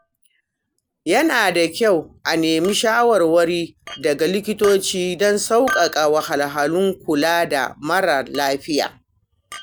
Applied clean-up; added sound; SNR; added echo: none; Chink, clink; 18 dB; none.